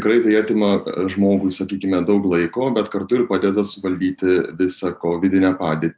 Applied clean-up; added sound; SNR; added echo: none; none; none; none.